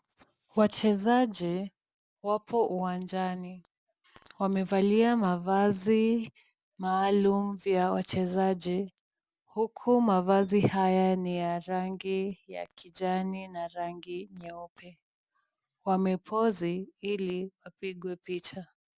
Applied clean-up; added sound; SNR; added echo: none; none; none; none.